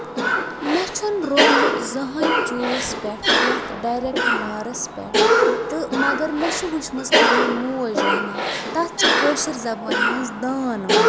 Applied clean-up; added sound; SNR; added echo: none; Cough; -5 dB; none.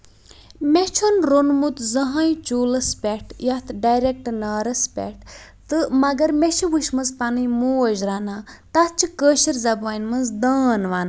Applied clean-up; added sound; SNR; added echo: none; none; none; none.